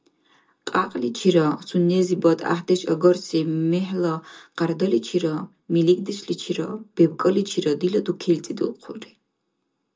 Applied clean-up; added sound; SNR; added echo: none; none; none; reverberation time 0.2 s.